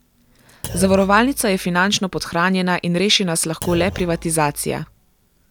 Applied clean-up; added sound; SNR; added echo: none; Thump, thud; 15 dB; none.